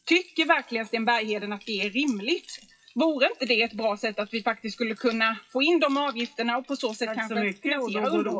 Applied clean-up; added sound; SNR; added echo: classical method WPE with log-MMSE.